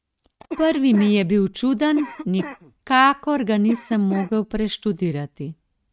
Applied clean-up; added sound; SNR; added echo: neural mask model RNNoise.